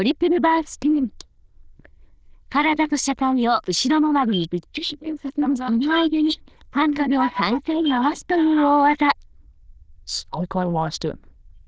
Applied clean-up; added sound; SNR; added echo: neural diffusion model UNIVERSE++.